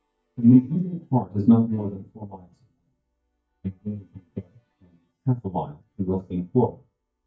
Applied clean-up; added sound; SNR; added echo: neural mask model DeepFilterNet 3.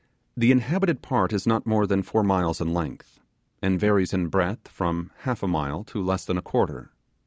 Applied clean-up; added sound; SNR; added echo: none; none; none; none.